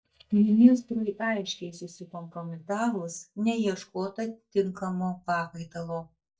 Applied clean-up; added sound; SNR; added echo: neural mask model DeepFilterNet 3.